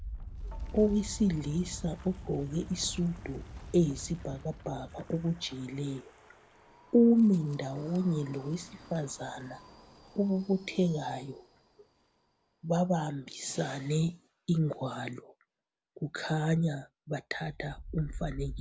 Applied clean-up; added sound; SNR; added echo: none; Wind; 15 dB; none.